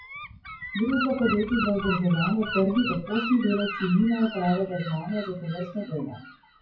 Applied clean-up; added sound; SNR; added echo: classical method WPE with log-MMSE.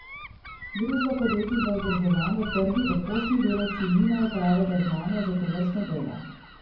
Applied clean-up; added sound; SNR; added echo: none; Gull, seagull; 10 dB; reverberation time 0.9 s.